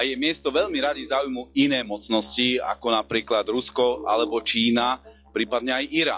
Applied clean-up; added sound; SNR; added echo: classical method log-MMSE.